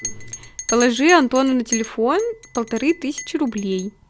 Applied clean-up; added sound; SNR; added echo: none; Chink, clink; 13 dB; none.